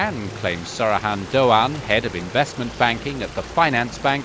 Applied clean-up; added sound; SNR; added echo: none; Piano + Stream; 14 dB; none.